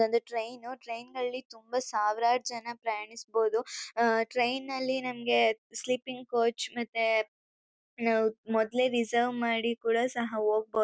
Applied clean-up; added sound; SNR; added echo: none; none; none; none.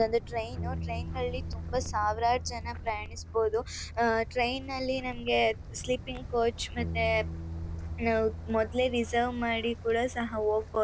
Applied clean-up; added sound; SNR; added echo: none; Wind + Bass guitar; 8 dB; none.